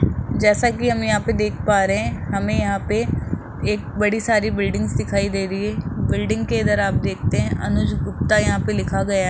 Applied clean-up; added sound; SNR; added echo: none; none; none; none.